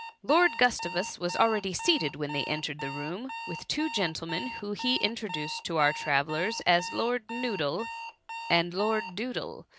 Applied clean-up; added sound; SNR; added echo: none; Alarm; 10 dB; none.